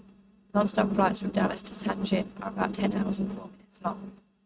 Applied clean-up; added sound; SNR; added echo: neural mask model RNNoise.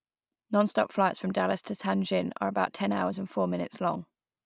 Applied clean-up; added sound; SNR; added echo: none; none; none; none.